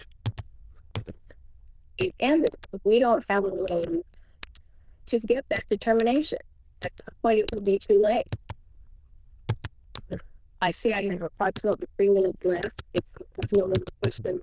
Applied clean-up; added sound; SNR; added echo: neural diffusion model UNIVERSE++.